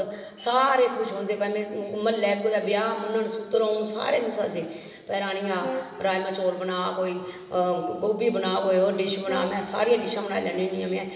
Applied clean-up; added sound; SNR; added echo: none; Brass instrument; 12 dB; reverberation time 2.1 s.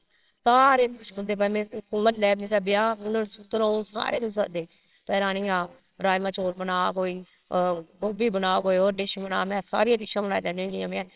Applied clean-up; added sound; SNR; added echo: neural separator model SepFormer WHAMR!.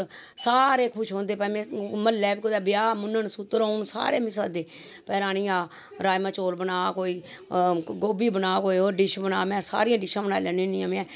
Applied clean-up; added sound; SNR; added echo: none; none; none; none.